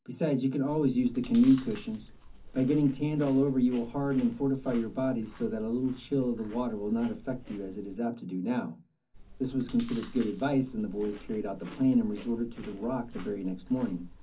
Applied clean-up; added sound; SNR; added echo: none; Chewing, mastication; 17 dB; reverberation time 0.3 s.